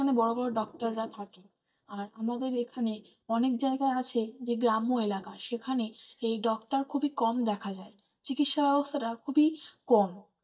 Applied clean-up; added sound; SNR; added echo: neural mask model DeepFilterNet 3.